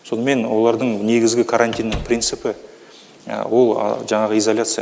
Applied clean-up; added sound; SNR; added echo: none; Squeak / Slam; 16 dB; none.